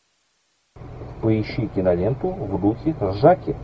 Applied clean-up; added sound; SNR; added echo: none; none; none; none.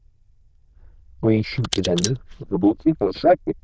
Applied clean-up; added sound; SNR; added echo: neural diffusion model UNIVERSE++.